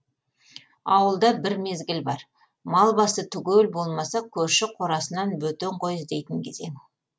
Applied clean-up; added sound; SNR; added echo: none; none; none; none.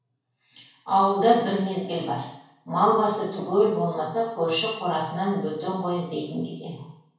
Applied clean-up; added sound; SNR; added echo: none; none; none; reverberation time 0.7 s.